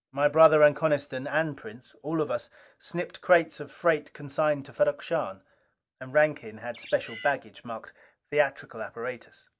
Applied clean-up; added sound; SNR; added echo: none; Bird; 15 dB; none.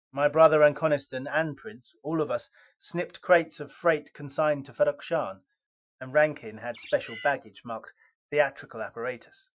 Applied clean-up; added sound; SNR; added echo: classical method Wiener filter.